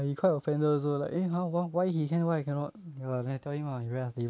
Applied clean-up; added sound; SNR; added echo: none; none; none; none.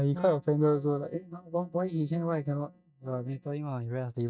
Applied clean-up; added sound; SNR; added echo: neural mask model DeepFilterNet 3.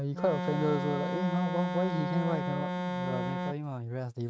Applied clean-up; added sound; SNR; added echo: neural mask model RNNoise.